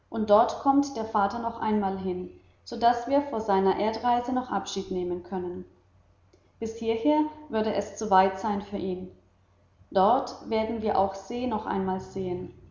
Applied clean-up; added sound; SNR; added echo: none; none; none; none.